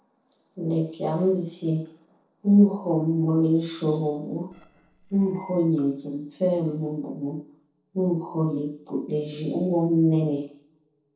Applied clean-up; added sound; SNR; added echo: neural separator model SepFormer DNS4.